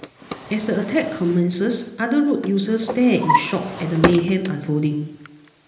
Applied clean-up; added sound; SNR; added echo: none; Drawer open or close; 7 dB; reverberation time 1.0 s.